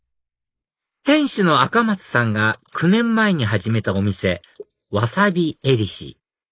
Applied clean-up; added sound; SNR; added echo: neural mask model Resemble Enhance denoiser.